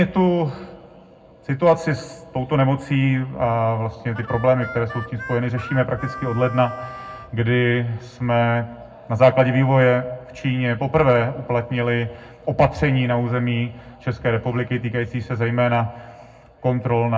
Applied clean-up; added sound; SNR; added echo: none; Harmonica; 14 dB; reverberation time 0.3 s.